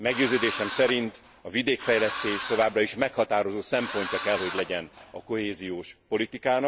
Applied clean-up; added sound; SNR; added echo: none; Engine / Drill; 5 dB; none.